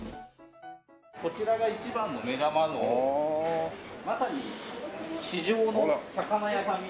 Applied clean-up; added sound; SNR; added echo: none; none; none; none.